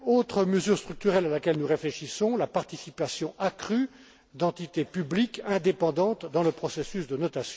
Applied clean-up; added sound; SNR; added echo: none; none; none; none.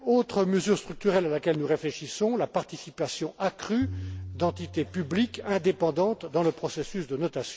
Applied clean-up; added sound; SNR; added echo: none; Tabla; 14 dB; none.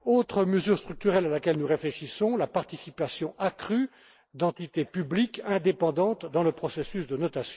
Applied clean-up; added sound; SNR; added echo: neural mask model Resemble Enhance denoiser.